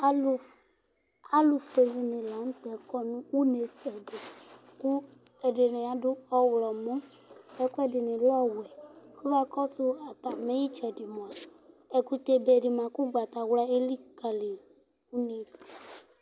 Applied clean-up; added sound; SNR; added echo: none; none; none; none.